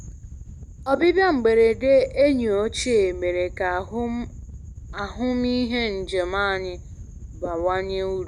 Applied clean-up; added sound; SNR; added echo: none; Wind / Boat, Water vehicle; 15 dB; none.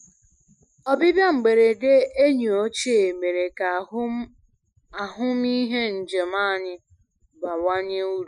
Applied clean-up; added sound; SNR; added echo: classical method Wiener filter.